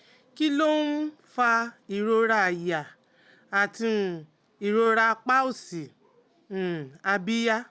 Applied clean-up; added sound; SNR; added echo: none; none; none; none.